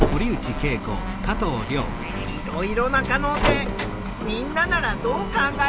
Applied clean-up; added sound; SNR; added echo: none; Slam; 2 dB; none.